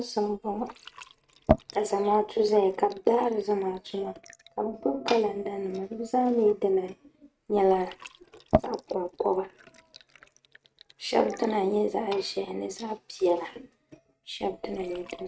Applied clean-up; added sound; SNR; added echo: neural mask model RNNoise.